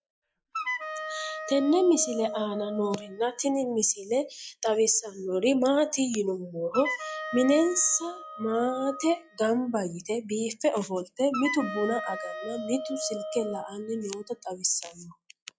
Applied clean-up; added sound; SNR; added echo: classical method log-MMSE.